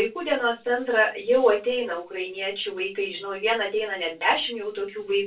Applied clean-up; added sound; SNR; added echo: none; none; none; reverberation time 0.2 s.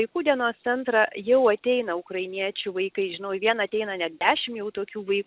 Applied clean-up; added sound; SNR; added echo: none; none; none; none.